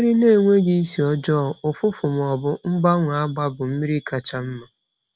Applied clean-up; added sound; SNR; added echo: none; none; none; none.